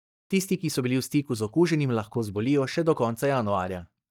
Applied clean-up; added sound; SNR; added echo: neural mask model DeepFilterNet 3.